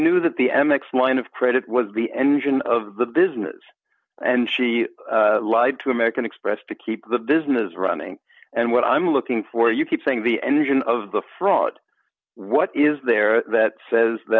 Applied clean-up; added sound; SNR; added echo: none; none; none; none.